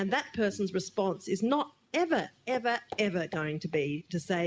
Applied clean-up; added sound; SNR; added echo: none; Walk, footsteps; 19 dB; none.